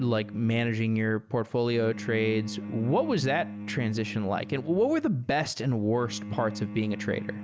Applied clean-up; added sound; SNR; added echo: none; Bowed string instrument; 12 dB; none.